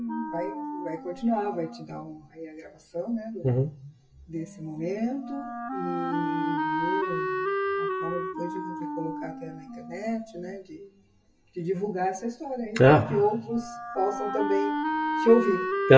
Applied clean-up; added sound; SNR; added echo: classical method WPE with log-MMSE.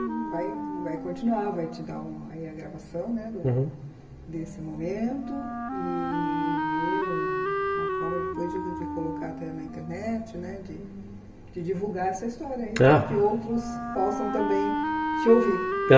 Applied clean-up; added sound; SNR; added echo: none; Wind instrument, woodwind instrument; 4 dB; reverberation time 1.7 s.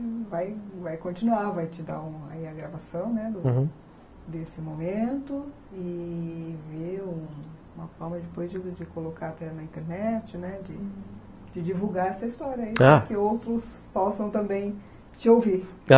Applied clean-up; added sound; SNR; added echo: none; none; none; none.